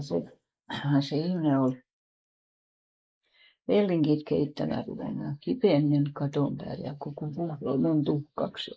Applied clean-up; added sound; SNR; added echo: neural mask model Resemble Enhance denoiser.